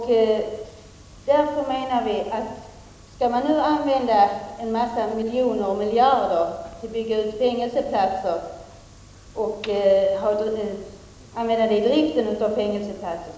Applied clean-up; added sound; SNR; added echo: none; none; none; none.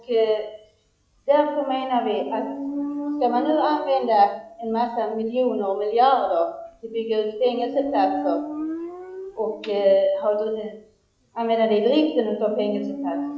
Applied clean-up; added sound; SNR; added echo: classical method log-MMSE.